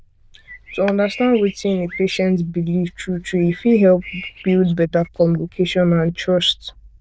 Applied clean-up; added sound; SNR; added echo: neural diffusion model UNIVERSE++.